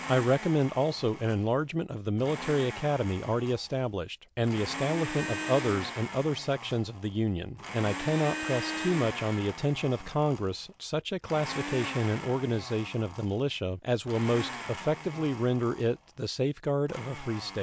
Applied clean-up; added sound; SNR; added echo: none; Domestic sounds, home sounds; 11 dB; none.